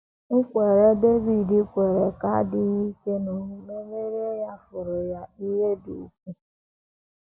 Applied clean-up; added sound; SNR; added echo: none; none; none; none.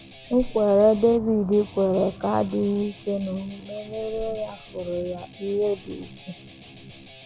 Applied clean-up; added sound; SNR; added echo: none; Liquid + Guitar; 18 dB; none.